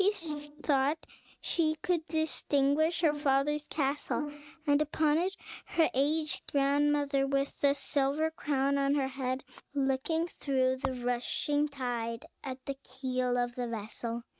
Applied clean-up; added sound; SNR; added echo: neural mask model RNNoise.